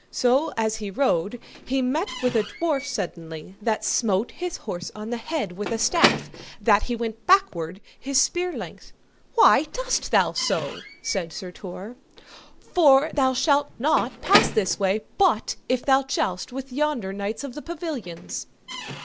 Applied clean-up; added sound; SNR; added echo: none; Squeak / Slam / Wood; 10 dB; none.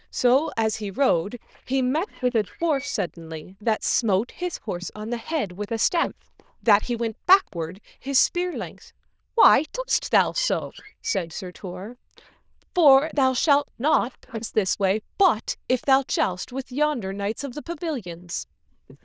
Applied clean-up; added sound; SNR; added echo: neural diffusion model UNIVERSE++.